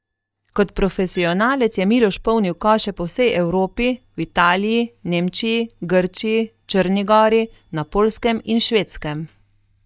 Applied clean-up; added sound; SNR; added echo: neural mask model DeepFilterNet 3.